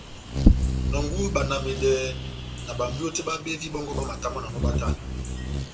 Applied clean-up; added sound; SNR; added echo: none; Bird vocalization, bird call, bird song; -4 dB; reverberation time 1.1 s.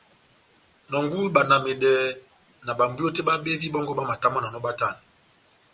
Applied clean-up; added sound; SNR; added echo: none; none; none; none.